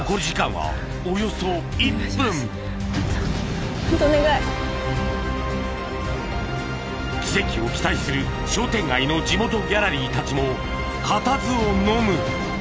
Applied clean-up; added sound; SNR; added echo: none; none; none; none.